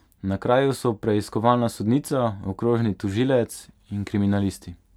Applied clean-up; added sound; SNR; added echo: none; none; none; none.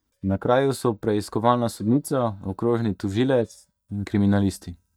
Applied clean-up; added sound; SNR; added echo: neural mask model DeepFilterNet 3.